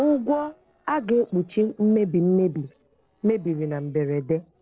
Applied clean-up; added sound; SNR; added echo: neural separator model SepFormer DNS4.